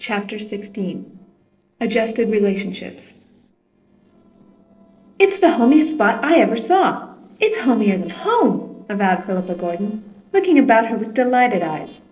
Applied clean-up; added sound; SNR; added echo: neural separator model SepFormer DNS4.